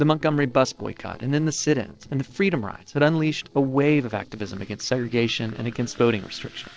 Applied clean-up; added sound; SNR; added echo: neural separator model SepFormer DNS4.